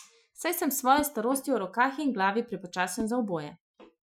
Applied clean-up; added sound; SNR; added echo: classical method Wiener filter.